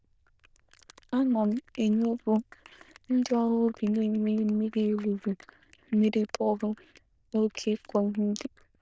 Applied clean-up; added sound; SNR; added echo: neural diffusion model UNIVERSE++.